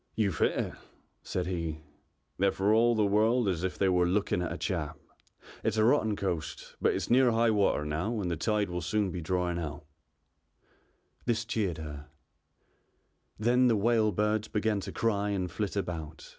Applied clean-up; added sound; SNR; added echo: none; none; none; none.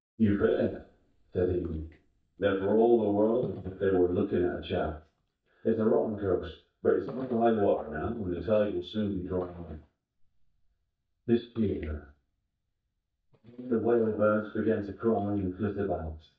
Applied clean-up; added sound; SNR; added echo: neural mask model DeepFilterNet 3.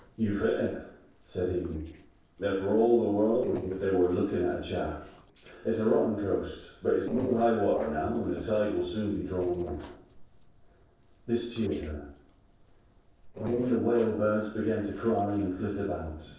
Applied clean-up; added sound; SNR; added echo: neural separator model SepFormer DNS4.